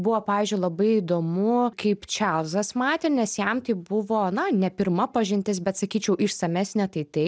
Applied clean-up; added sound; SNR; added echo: none; none; none; none.